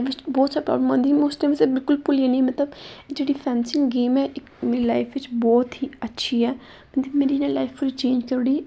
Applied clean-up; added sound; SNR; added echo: none; none; none; none.